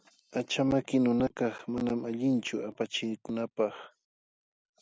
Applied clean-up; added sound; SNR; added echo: none; none; none; none.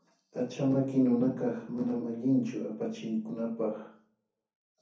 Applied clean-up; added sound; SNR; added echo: none; none; none; reverberation time 0.6 s.